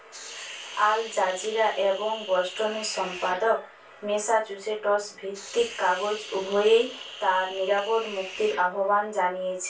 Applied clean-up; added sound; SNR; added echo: none; Hiss; 14 dB; reverberation time 0.2 s.